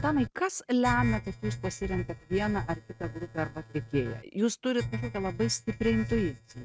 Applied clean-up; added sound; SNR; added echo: neural mask model RNNoise.